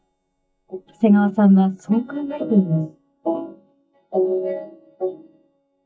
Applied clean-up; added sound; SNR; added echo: neural mask model DeepFilterNet 3.